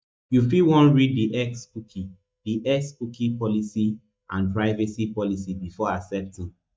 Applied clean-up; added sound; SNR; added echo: neural mask model DeepFilterNet 3.